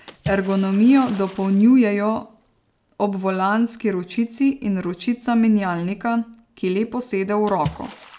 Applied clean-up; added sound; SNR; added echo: none; Water / Splash, splatter; 19 dB; none.